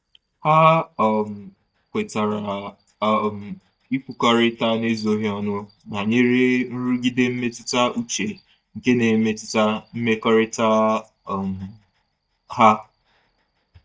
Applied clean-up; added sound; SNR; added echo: neural mask model DeepFilterNet 3.